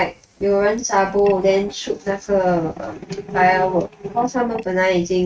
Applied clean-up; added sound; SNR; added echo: neural mask model RNNoise.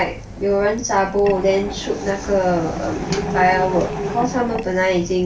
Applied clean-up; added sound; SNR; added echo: none; Mechanisms; 8 dB; none.